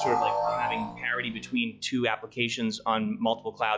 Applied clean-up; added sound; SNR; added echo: classical method log-MMSE.